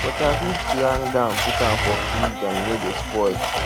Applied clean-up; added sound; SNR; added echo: none; Domestic sounds, home sounds; 0 dB; none.